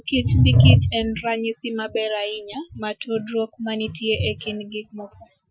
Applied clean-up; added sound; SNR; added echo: classical method Wiener filter.